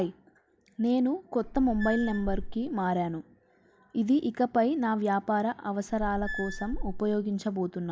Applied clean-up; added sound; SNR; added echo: none; Squeak / Screech; 6 dB; none.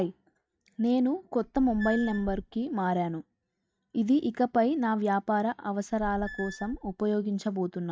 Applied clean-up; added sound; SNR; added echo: neural mask model RNNoise.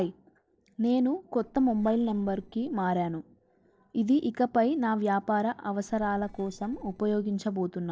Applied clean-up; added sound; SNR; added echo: neural separator model SepFormer DNS4.